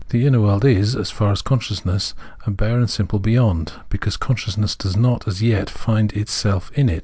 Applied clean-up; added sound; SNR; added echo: none; none; none; none.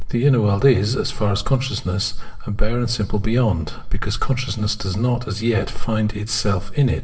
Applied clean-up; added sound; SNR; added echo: none; none; none; reverberation time 0.7 s.